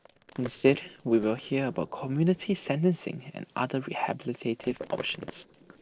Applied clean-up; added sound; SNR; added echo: neural separator model SepFormer DNS4.